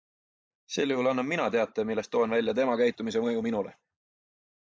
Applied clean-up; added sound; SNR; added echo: neural mask model Resemble Enhance denoiser.